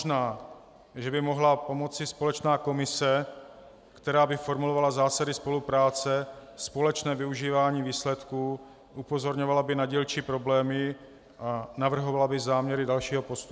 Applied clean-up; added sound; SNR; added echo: none; none; none; none.